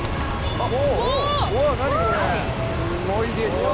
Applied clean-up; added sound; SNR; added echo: none; Rain; 4 dB; none.